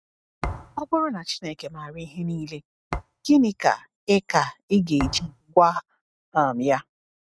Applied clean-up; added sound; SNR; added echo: neural mask model RNNoise.